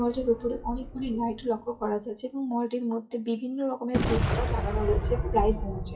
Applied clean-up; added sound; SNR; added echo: classical method WPE with log-MMSE.